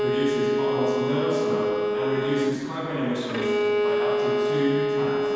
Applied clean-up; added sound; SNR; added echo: none; Bowed string instrument; -3 dB; reverberation time 2.1 s.